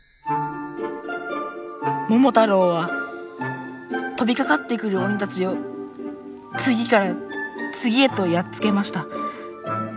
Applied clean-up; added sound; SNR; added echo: none; none; none; none.